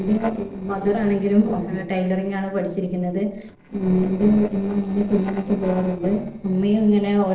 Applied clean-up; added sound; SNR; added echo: neural separator model SepFormer DNS4.